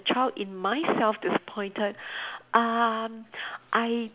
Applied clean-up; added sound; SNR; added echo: none; none; none; none.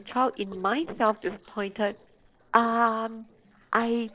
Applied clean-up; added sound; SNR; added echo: neural separator model SepFormer DNS4.